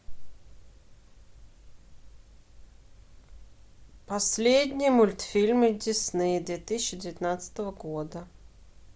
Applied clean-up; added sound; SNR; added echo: none; none; none; none.